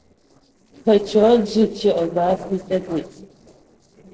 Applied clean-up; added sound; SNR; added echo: neural separator model SepFormer DNS4.